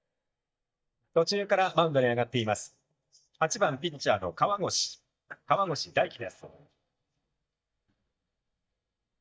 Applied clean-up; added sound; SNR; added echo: neural mask model DeepFilterNet 3.